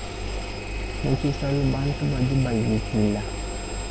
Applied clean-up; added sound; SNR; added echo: none; Engine; 4 dB; none.